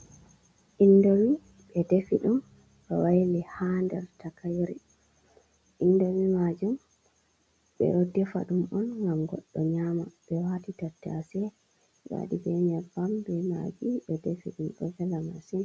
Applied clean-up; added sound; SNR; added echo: none; none; none; none.